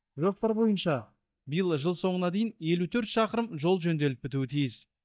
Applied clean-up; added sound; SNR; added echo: neural mask model DeepFilterNet 3.